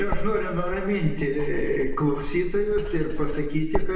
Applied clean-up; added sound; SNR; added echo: none; Writing; 0 dB; reverberation time 1.0 s.